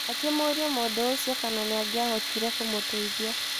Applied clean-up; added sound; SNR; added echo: none; Tools; 0 dB; none.